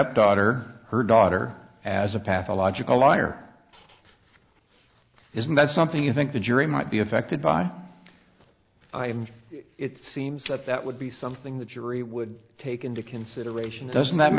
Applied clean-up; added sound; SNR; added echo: none; none; none; none.